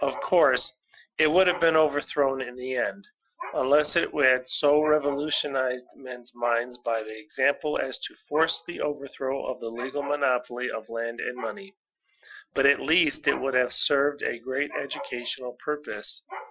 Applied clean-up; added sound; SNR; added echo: classical method Wiener filter.